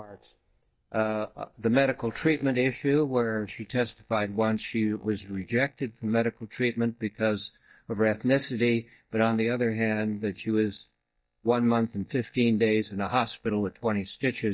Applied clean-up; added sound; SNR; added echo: neural mask model DeepFilterNet 3.